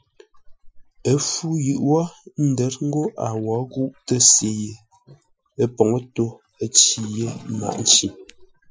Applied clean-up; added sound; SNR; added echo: classical method Wiener filter.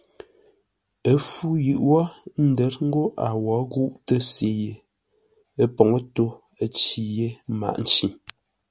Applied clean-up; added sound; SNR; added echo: none; none; none; none.